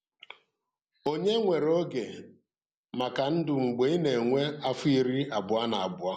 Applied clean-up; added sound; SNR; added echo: none; none; none; none.